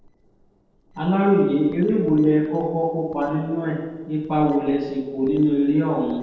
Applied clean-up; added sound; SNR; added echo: neural separator model SepFormer DNS4.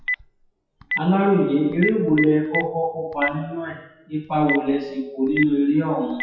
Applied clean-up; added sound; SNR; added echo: classical method WPE with log-MMSE.